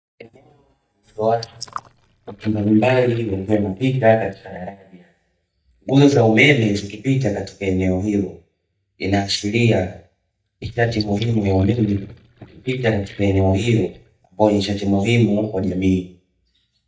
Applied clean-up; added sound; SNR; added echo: neural mask model DeepFilterNet 3.